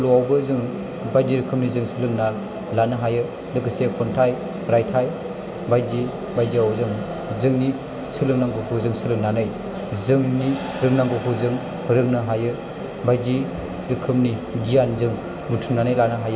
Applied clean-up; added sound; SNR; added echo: none; none; none; reverberation time 1.6 s.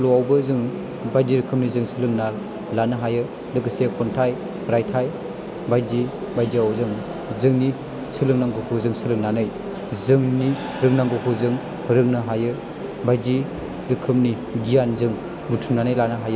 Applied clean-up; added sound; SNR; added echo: none; none; none; none.